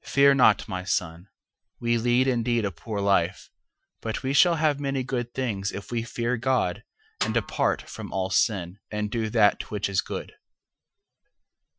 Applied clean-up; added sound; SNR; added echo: classical method Wiener filter.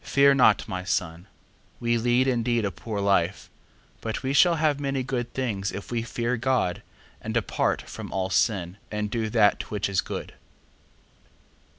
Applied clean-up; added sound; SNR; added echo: none; none; none; none.